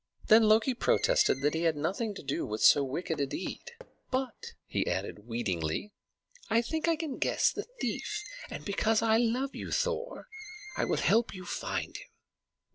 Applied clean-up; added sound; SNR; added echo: none; Screech + Knock; 19 dB; none.